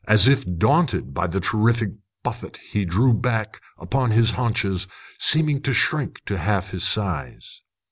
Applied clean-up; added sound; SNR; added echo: none; none; none; none.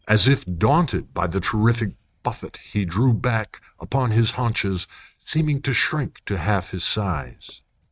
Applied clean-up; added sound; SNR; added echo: neural mask model RNNoise.